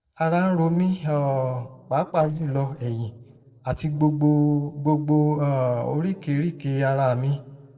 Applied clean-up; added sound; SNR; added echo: neural separator model SepFormer DNS4.